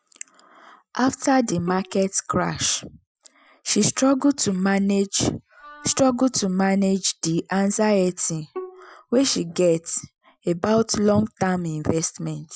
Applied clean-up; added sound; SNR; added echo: classical method Wiener filter.